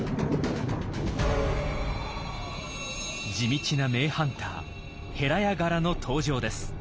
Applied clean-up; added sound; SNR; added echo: none; Tabla + Bowed string instrument; 17 dB; none.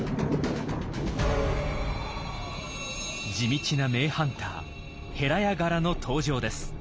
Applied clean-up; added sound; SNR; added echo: none; none; none; none.